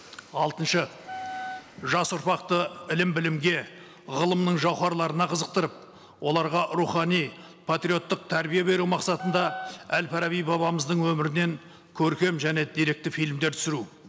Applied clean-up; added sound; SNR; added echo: none; Wind instrument, woodwind instrument; 11 dB; none.